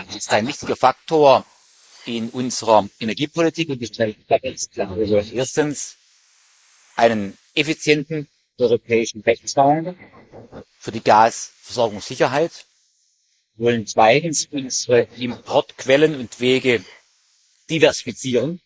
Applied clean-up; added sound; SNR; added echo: neural mask model Resemble Enhance denoiser.